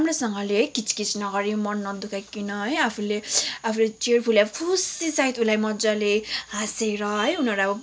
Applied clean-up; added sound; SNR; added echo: none; none; none; none.